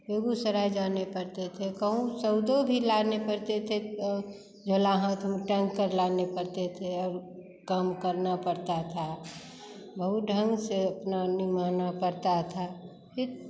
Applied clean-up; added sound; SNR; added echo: none; none; none; none.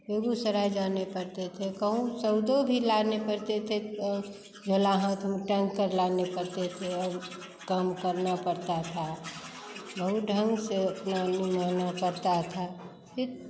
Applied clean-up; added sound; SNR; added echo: none; Tools; 19 dB; none.